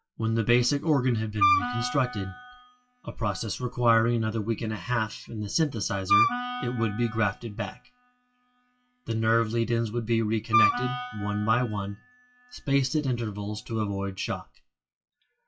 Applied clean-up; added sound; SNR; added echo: classical method WPE with log-MMSE.